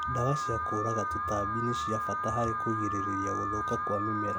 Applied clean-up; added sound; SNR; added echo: none; Alarm; -1 dB; none.